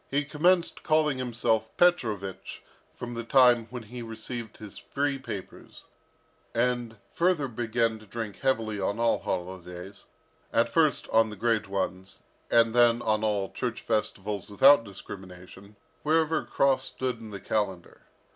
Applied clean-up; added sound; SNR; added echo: none; none; none; none.